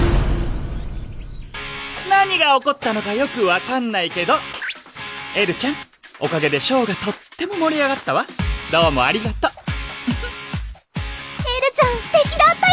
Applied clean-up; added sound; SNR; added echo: none; none; none; none.